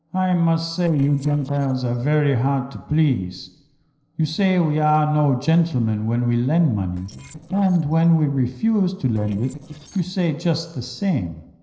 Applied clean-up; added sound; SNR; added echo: neural separator model SepFormer DNS4.